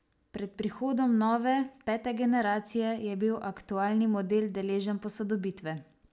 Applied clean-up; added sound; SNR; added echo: none; none; none; none.